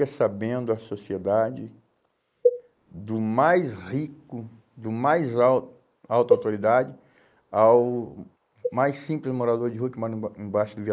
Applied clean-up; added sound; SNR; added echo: neural mask model Resemble Enhance denoiser.